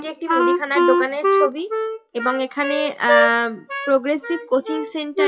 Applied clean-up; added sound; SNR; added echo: classical method WPE with log-MMSE.